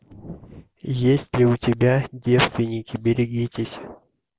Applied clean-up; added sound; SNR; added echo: none; none; none; none.